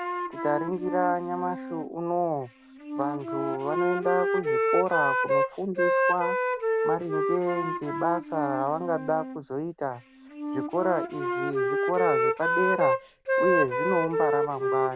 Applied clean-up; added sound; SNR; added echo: none; Wind instrument, woodwind instrument; -1 dB; none.